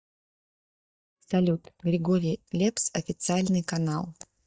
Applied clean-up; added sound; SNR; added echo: neural mask model DeepFilterNet 3.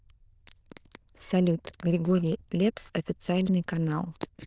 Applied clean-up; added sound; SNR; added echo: neural diffusion model UNIVERSE++.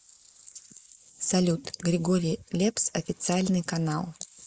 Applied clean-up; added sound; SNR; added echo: neural mask model Resemble Enhance denoiser.